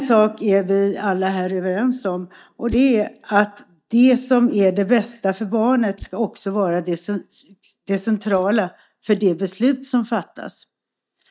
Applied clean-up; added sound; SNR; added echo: neural mask model DeepFilterNet 3.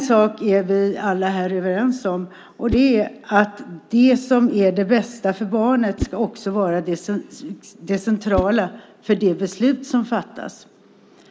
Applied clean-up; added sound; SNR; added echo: none; Whoosh, swoosh, swish; 15 dB; none.